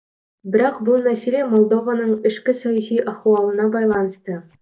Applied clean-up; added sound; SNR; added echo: neural mask model DeepFilterNet 3.